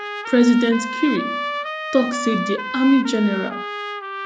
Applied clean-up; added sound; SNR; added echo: none; Trumpet; 7 dB; none.